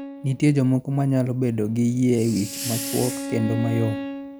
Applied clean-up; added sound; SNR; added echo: none; Hiss + Bowed string instrument; 10 dB; none.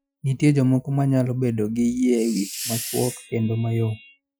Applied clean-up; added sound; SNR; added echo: classical method Wiener filter.